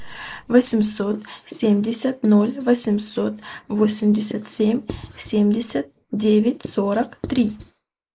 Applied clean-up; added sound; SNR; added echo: neural mask model Resemble Enhance denoiser.